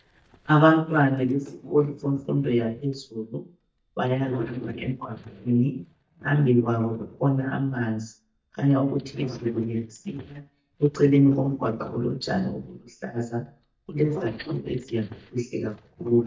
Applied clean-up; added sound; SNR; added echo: neural mask model DeepFilterNet 3.